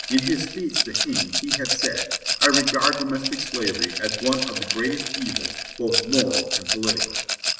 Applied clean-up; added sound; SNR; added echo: none; Rattle; -1 dB; reverberation time 0.9 s.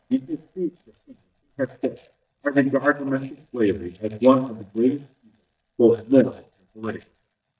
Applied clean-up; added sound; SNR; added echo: neural mask model DeepFilterNet 3.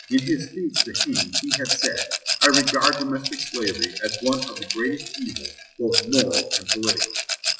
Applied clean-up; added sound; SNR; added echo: classical method WPE with log-MMSE.